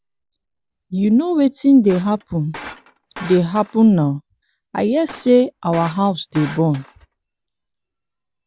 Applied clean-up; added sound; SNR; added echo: none; Shatter; 18 dB; none.